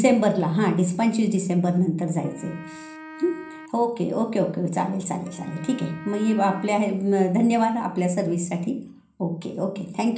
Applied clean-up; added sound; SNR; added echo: none; Wind instrument, woodwind instrument; 19 dB; reverberation time 0.6 s.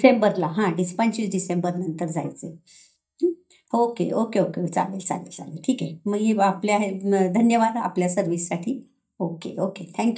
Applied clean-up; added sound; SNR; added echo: neural mask model DeepFilterNet 3.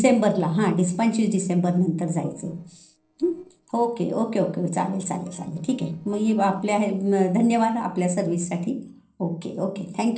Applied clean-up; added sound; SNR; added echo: neural separator model SepFormer DNS4.